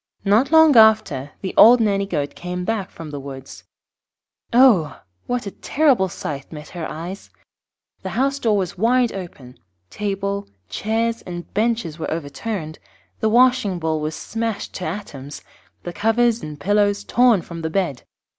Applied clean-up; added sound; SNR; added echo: none; none; none; none.